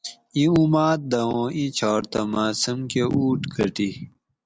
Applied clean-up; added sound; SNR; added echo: none; none; none; none.